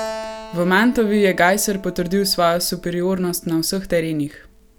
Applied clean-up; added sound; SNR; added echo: none; Keyboard (musical); 17 dB; none.